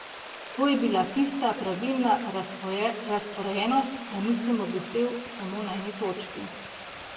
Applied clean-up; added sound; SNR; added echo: none; Stream; 12 dB; reverberation time 1.2 s.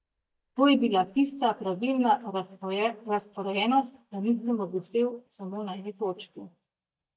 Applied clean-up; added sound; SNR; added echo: neural mask model DeepFilterNet 3.